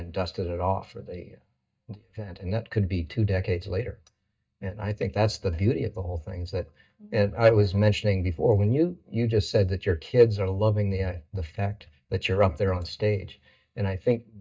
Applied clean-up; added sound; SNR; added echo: neural mask model DeepFilterNet 3.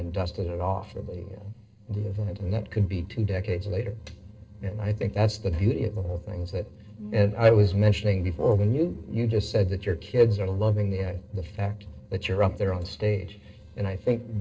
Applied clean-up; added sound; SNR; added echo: neural separator model SepFormer DNS4.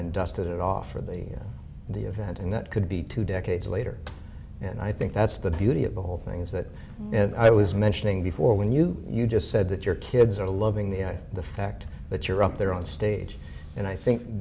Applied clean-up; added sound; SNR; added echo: none; none; none; none.